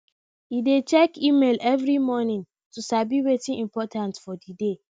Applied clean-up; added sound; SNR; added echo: none; none; none; none.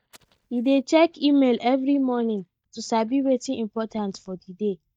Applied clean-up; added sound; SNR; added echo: neural mask model DeepFilterNet 3.